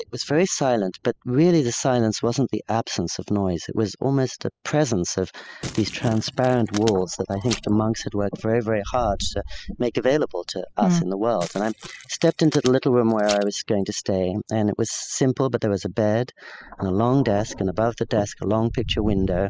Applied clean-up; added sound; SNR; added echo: classical method spectral subtraction.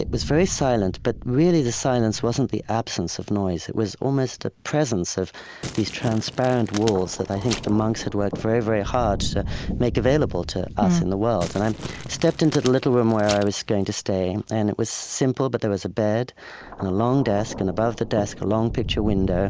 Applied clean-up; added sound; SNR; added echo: none; Crumpling, crinkling + Thunder; 11 dB; none.